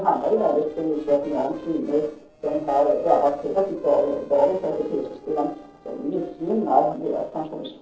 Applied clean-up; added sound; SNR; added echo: neural separator model SepFormer DNS4.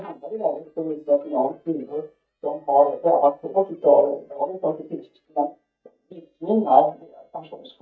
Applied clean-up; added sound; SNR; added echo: neural mask model DeepFilterNet 3.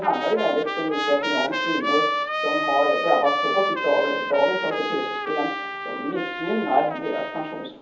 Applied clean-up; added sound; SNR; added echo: none; Trumpet; 3 dB; reverberation time 0.7 s.